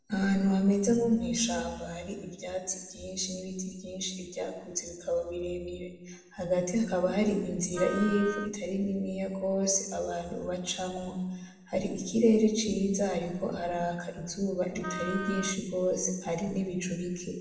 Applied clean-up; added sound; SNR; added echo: none; Wind instrument, woodwind instrument; 9 dB; reverberation time 1.1 s.